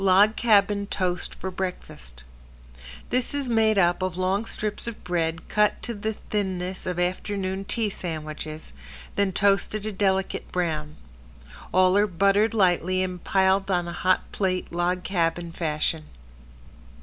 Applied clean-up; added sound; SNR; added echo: none; none; none; none.